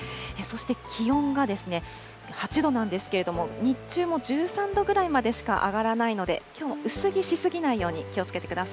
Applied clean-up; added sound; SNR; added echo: none; none; none; none.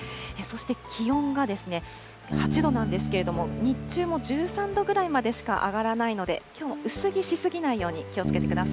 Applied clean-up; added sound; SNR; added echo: none; Bass guitar; 6 dB; none.